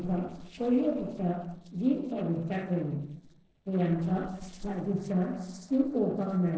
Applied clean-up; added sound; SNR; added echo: neural separator model SepFormer DNS4.